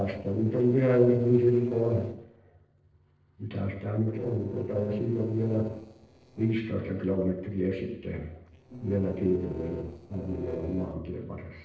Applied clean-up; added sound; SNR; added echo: neural separator model SepFormer DNS4.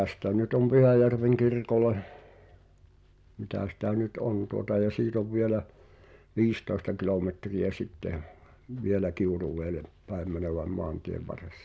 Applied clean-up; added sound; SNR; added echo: none; none; none; none.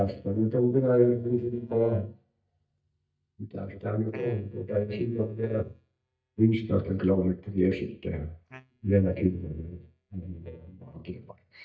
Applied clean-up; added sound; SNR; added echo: neural mask model DeepFilterNet 3.